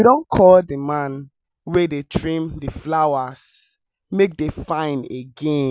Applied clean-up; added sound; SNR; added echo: none; none; none; none.